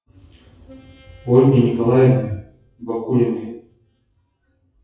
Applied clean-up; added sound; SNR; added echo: classical method WPE with log-MMSE.